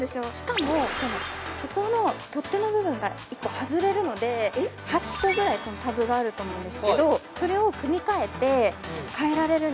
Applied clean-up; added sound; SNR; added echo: none; none; none; none.